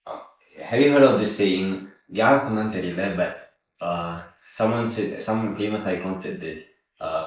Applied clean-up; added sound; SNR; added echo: neural mask model Resemble Enhance denoiser.